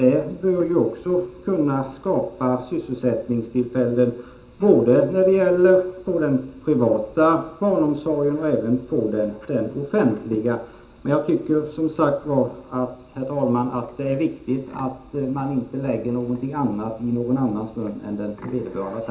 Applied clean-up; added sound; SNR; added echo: none; none; none; reverberation time 0.5 s.